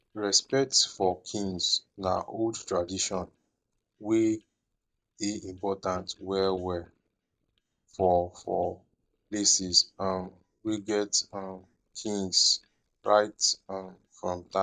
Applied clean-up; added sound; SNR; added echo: neural mask model DeepFilterNet 3.